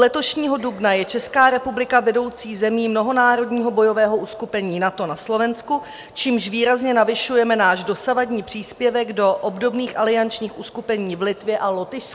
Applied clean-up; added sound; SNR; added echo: none; none; none; none.